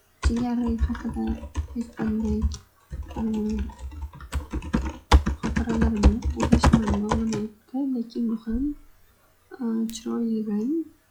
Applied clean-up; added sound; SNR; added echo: classical method log-MMSE.